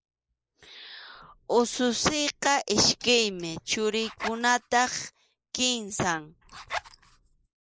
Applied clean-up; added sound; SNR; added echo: neural mask model Resemble Enhance denoiser.